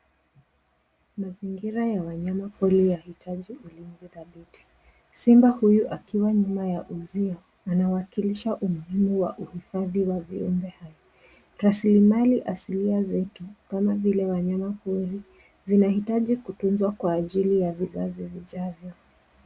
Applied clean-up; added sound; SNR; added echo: none; none; none; none.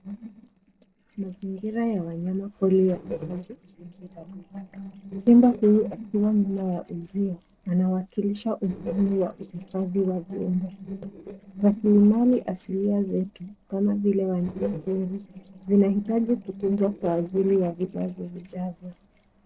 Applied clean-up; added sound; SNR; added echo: neural separator model SepFormer DNS4.